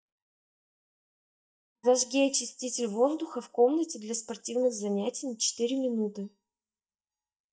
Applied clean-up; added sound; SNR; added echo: neural mask model DeepFilterNet 3.